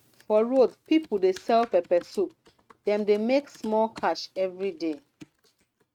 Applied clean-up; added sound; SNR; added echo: neural mask model RNNoise.